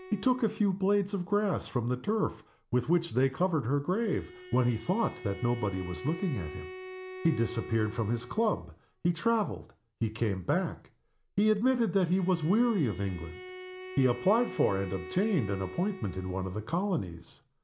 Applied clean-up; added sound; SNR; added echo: none; Bowed string instrument; 16 dB; none.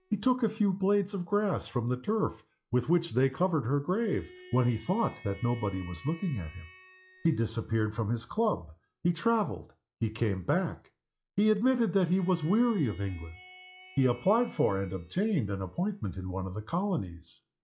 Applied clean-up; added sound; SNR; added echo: classical method log-MMSE.